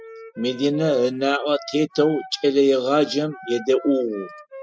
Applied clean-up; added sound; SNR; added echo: classical method spectral subtraction.